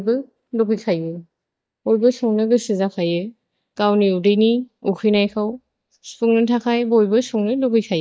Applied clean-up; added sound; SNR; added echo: neural mask model DeepFilterNet 3.